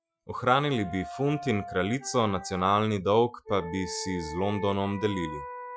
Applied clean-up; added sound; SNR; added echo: classical method Wiener filter.